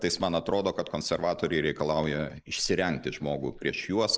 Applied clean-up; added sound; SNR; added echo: neural mask model Resemble Enhance denoiser.